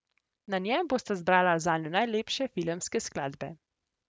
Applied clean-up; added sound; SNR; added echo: none; none; none; none.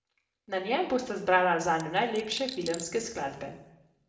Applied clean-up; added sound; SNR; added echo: none; Coin (dropping); 13 dB; reverberation time 0.7 s.